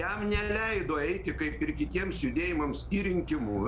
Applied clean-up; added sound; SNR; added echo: none; Fireworks; 8 dB; none.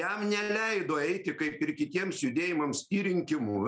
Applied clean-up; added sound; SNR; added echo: none; none; none; none.